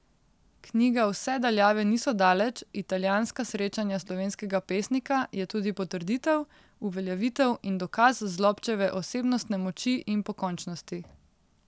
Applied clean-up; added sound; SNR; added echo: none; none; none; none.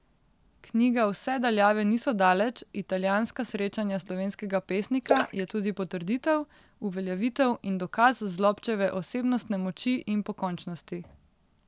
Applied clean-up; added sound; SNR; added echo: none; Splash, splatter; 6 dB; none.